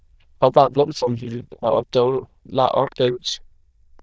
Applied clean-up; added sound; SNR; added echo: neural diffusion model UNIVERSE++.